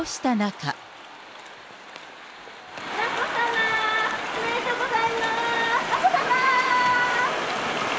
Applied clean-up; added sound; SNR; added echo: none; none; none; none.